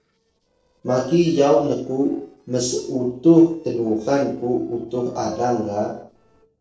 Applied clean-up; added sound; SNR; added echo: neural separator model SepFormer DNS4.